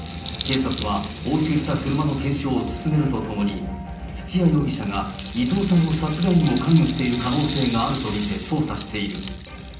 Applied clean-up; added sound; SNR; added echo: none; Rattle (instrument); 15 dB; reverberation time 0.6 s.